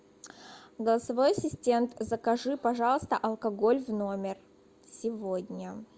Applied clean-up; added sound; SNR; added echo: none; none; none; none.